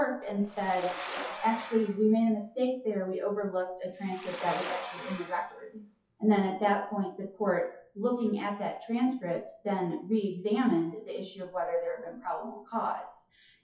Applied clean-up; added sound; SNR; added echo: classical method WPE with log-MMSE.